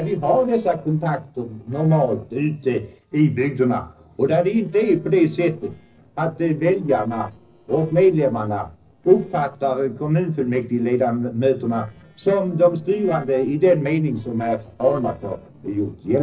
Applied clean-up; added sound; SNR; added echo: neural separator model SepFormer DNS4.